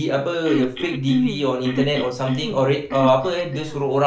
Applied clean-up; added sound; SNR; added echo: neural mask model Resemble Enhance denoiser.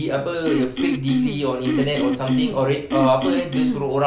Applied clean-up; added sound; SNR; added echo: none; Cough; 0 dB; none.